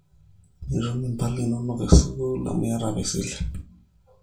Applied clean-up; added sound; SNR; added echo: none; none; none; reverberation time 0.2 s.